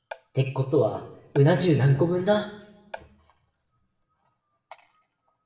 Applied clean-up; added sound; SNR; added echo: none; Marimba, xylophone; 14 dB; reverberation time 0.8 s.